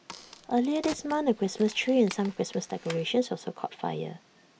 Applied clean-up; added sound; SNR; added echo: none; Clapping + Crack; 18 dB; none.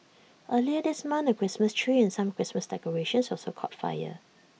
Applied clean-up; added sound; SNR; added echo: none; none; none; none.